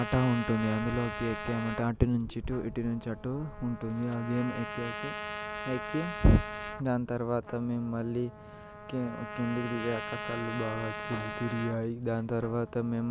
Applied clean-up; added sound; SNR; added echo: none; Trumpet; 9 dB; none.